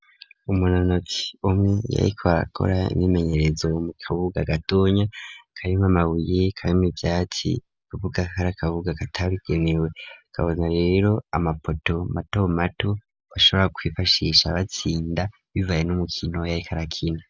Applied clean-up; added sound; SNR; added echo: none; none; none; none.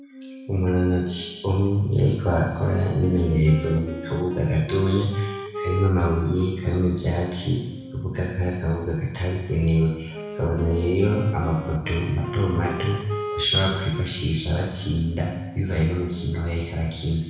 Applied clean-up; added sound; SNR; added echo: none; Wind instrument, woodwind instrument; 14 dB; reverberation time 1.0 s.